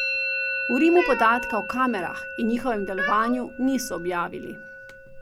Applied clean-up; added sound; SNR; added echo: none; Cat + Musical instrument; 6 dB; none.